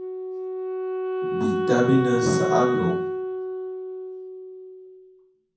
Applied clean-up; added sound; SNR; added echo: none; Wind instrument, woodwind instrument; 0 dB; reverberation time 0.6 s.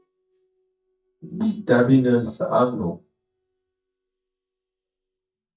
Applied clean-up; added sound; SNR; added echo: neural mask model DeepFilterNet 3.